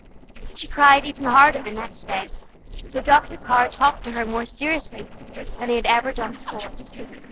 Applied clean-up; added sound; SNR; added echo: neural separator model SepFormer DNS4.